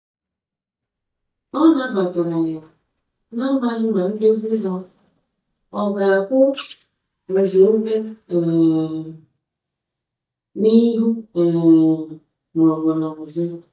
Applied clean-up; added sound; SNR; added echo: neural mask model DeepFilterNet 3.